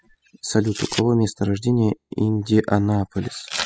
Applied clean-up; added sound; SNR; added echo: classical method spectral subtraction.